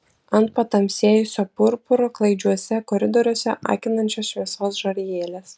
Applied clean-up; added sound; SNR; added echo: none; none; none; none.